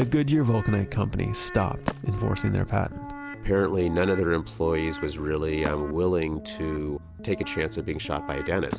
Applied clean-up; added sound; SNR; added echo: none; Wood; 18 dB; none.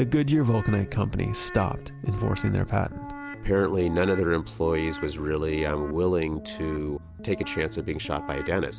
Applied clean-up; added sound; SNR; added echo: none; none; none; none.